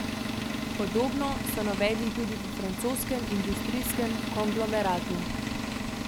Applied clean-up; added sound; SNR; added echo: none; Engine; 1 dB; none.